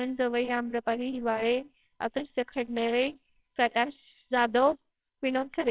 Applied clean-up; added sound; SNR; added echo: neural separator model SepFormer WHAMR!.